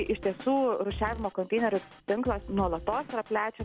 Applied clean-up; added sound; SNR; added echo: none; Drum kit; 13 dB; none.